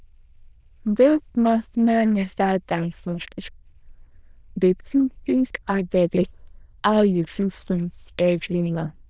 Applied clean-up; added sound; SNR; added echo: neural diffusion model UNIVERSE++.